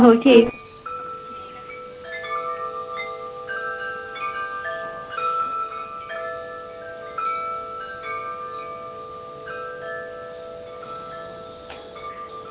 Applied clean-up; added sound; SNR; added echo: none; Wind chime; 6 dB; none.